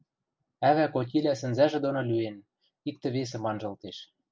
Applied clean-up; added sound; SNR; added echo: none; none; none; none.